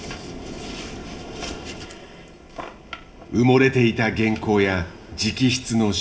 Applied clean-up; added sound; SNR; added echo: none; none; none; reverberation time 2.5 s.